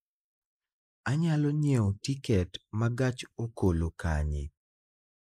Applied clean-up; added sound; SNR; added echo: neural mask model Resemble Enhance denoiser.